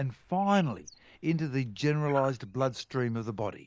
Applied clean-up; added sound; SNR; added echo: neural mask model DeepFilterNet 3.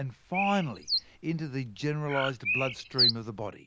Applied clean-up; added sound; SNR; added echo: none; Bird; 0 dB; none.